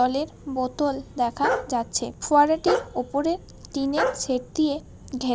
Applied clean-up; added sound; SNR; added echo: none; Bark; 6 dB; none.